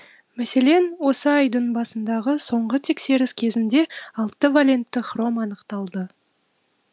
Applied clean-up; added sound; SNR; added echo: none; none; none; none.